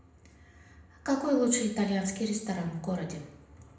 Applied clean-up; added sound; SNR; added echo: none; none; none; reverberation time 0.7 s.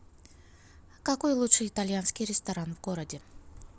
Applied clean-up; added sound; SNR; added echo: none; none; none; none.